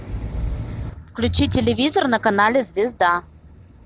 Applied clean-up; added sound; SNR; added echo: none; none; none; none.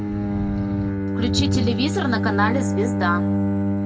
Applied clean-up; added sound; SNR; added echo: none; Bowed string instrument; -3 dB; reverberation time 0.8 s.